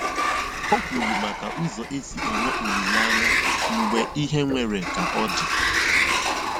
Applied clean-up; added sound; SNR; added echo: none; Sliding door; -4 dB; none.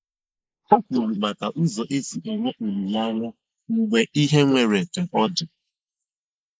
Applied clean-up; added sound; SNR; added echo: neural mask model Resemble Enhance denoiser.